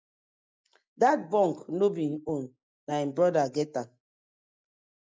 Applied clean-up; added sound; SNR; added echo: none; none; none; none.